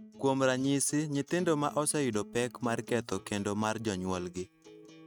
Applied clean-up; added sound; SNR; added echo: neural mask model RNNoise.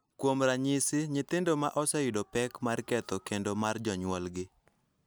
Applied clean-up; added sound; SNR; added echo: none; none; none; none.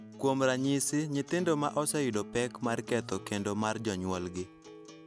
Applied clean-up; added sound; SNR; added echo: none; Acoustic guitar; 16 dB; none.